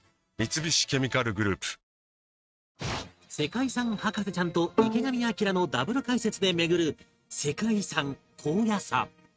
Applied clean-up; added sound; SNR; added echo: neural mask model RNNoise.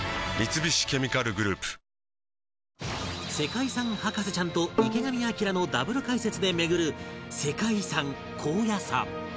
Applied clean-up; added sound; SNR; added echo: none; Bowed string instrument; 5 dB; none.